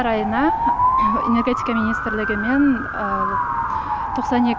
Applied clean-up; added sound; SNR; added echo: none; none; none; none.